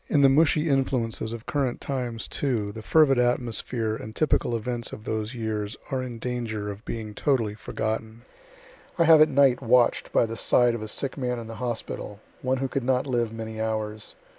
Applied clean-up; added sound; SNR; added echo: none; none; none; none.